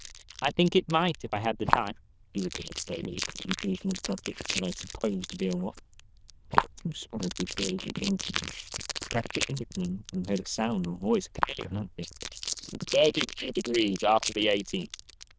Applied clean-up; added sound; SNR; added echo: neural diffusion model UNIVERSE++.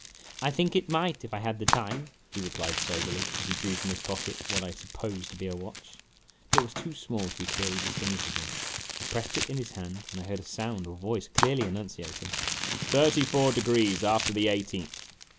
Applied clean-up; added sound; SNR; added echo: none; Crumpling, crinkling; 3 dB; none.